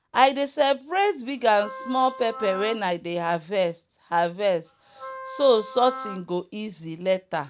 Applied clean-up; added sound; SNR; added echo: none; Wind instrument, woodwind instrument; 13 dB; none.